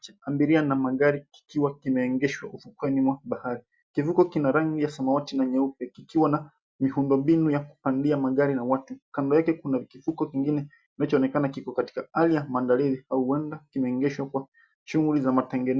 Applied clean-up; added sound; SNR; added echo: none; none; none; none.